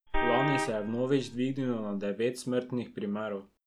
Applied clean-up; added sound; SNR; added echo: none; Vehicle horn, car horn, honking; 2 dB; none.